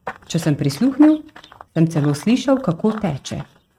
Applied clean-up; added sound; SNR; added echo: neural mask model RNNoise.